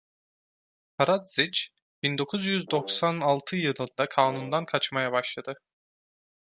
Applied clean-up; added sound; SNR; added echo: none; Brass instrument; 16 dB; none.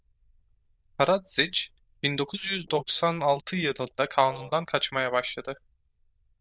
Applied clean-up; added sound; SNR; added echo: neural diffusion model UNIVERSE++.